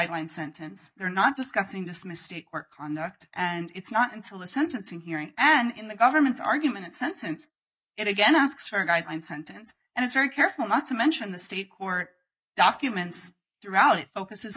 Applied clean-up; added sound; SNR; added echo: neural mask model Resemble Enhance denoiser.